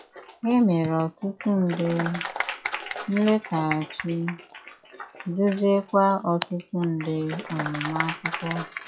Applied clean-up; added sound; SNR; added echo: classical method log-MMSE.